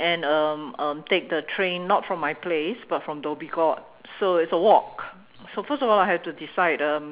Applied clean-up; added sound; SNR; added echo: none; none; none; none.